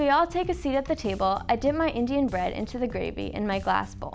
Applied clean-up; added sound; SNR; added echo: none; Bass guitar; 16 dB; none.